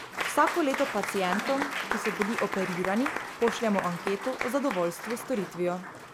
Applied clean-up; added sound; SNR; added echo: none; Applause / Crowd; 5 dB; none.